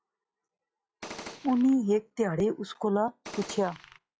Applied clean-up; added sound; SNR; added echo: classical method log-MMSE.